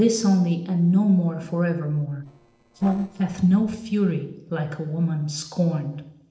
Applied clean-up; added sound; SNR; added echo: neural separator model SepFormer DNS4.